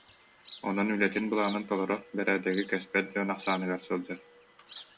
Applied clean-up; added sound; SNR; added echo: none; Chirp, tweet; 16 dB; none.